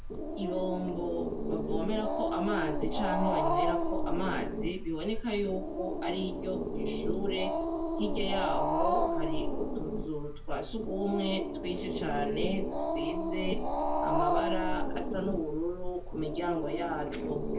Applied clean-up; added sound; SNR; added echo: none; Growling; -3 dB; reverberation time 0.3 s.